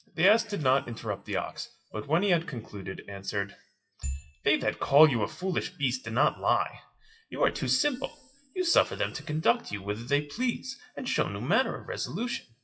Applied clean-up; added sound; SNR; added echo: classical method WPE with log-MMSE.